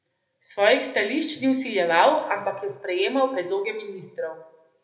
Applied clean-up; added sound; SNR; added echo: none; none; none; reverberation time 0.7 s.